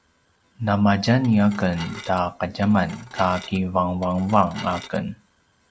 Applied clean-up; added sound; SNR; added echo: none; Dishes, pots, and pans / Glass; 18 dB; none.